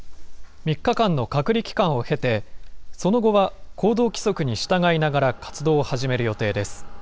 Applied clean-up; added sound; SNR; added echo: none; none; none; none.